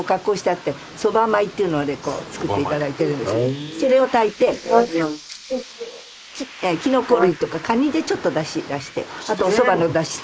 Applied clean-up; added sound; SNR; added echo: neural mask model Resemble Enhance denoiser.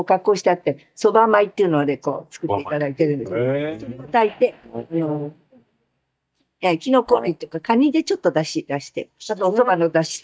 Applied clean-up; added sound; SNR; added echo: neural mask model DeepFilterNet 3.